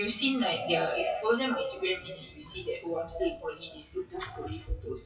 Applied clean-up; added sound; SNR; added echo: classical method WPE with log-MMSE.